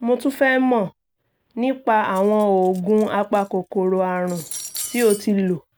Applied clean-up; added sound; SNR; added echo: none; Cutlery, silverware; 16 dB; none.